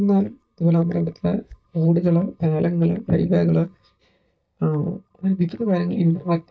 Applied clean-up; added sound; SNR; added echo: neural mask model DeepFilterNet 3.